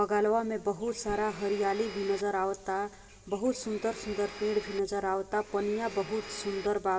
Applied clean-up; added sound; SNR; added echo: none; Domestic sounds, home sounds; 14 dB; reverberation time 0.7 s.